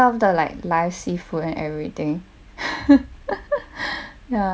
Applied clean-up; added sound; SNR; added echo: none; none; none; none.